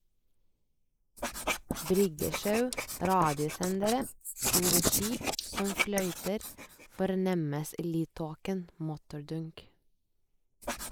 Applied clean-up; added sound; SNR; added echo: neural mask model Resemble Enhance denoiser.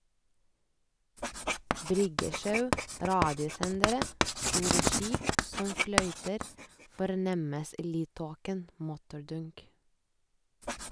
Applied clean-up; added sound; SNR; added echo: none; Writing; 0 dB; none.